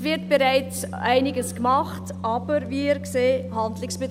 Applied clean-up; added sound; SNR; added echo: none; Organ; 10 dB; none.